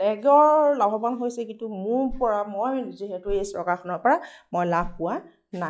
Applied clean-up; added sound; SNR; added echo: classical method log-MMSE.